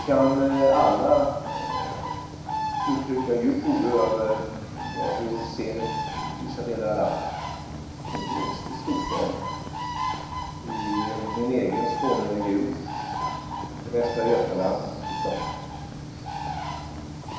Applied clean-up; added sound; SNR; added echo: none; Bird; 5 dB; reverberation time 1.0 s.